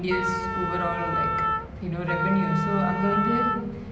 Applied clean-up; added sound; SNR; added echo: none; Wind instrument, woodwind instrument; 1 dB; none.